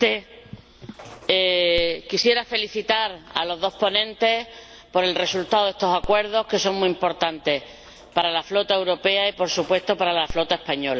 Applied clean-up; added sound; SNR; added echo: none; Telephone; 19 dB; none.